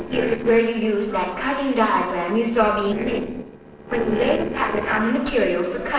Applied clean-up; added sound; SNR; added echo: neural separator model SepFormer DNS4.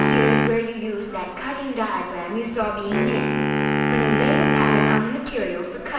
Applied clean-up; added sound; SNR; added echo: none; Wind instrument, woodwind instrument; -3 dB; reverberation time 1.0 s.